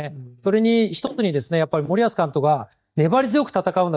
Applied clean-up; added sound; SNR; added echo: neural mask model DeepFilterNet 3.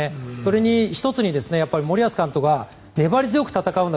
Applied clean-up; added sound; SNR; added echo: none; none; none; none.